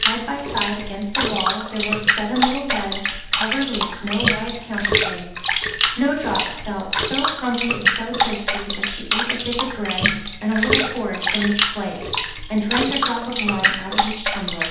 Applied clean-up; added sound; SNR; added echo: none; Bathtub (filling or washing) / Water; -3 dB; reverberation time 0.8 s.